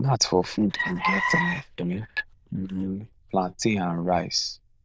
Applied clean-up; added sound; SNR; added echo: neural diffusion model UNIVERSE++.